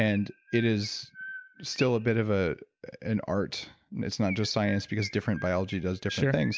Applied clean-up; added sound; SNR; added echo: none; Chirp, tweet; 17 dB; none.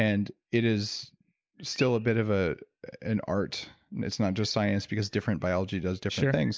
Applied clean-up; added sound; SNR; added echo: neural mask model Resemble Enhance denoiser.